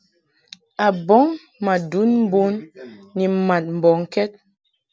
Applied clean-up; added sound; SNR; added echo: none; none; none; none.